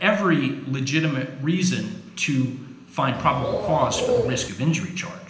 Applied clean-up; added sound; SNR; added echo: none; Bird; 2 dB; reverberation time 0.8 s.